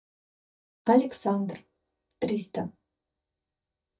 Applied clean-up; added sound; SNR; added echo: neural mask model DeepFilterNet 3.